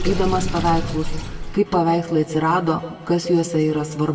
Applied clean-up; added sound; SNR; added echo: none; Sink (filling or washing) / Water; 7 dB; reverberation time 1.1 s.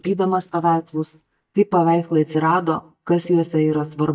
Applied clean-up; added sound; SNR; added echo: neural mask model DeepFilterNet 3.